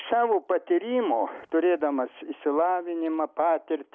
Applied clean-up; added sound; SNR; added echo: none; none; none; none.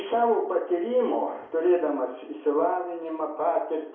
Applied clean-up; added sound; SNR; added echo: none; none; none; reverberation time 0.6 s.